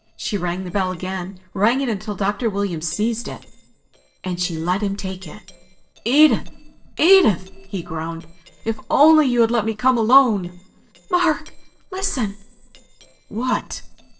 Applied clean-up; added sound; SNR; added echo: neural separator model SepFormer DNS4.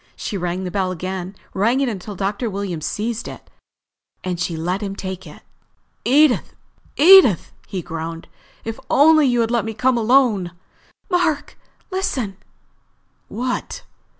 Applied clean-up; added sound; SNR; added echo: none; none; none; none.